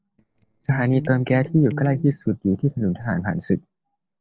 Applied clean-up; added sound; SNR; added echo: neural separator model SepFormer DNS4.